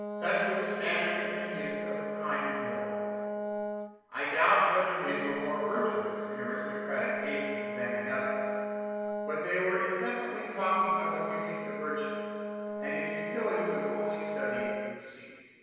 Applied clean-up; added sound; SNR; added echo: none; Brass instrument; 4 dB; reverberation time 1.9 s.